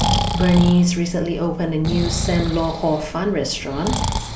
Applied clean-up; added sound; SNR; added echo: none; Breathing; 4 dB; none.